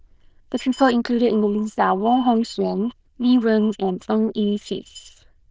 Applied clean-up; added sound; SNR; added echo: neural diffusion model UNIVERSE++.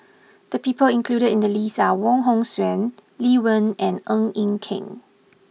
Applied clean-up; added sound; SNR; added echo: none; none; none; none.